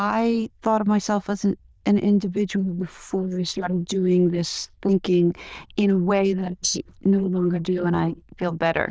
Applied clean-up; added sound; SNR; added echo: neural diffusion model UNIVERSE++.